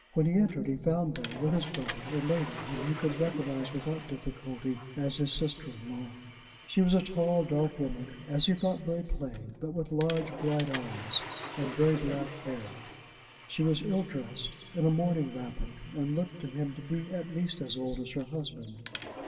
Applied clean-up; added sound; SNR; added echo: none; Toilet flush / Water; 13 dB; reverberation time 2.7 s.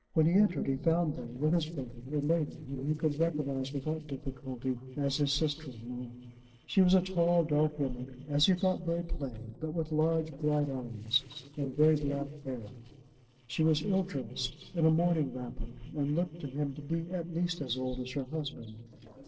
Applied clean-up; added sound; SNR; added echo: neural separator model SepFormer DNS4.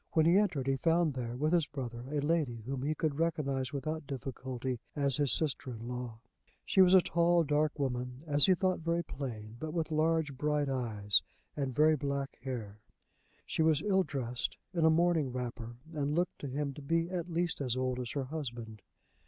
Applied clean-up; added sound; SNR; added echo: none; none; none; none.